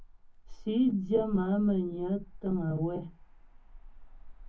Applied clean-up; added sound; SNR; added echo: none; Motor vehicle (road); 14 dB; reverberation time 0.3 s.